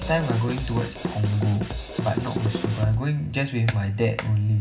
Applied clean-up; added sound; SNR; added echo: none; Drum kit; 7 dB; reverberation time 0.4 s.